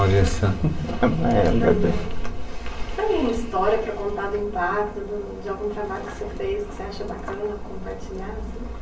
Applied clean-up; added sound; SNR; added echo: none; none; none; reverberation time 0.8 s.